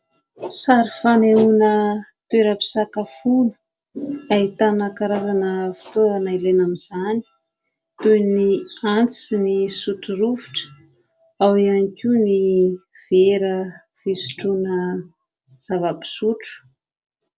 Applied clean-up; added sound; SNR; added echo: none; none; none; none.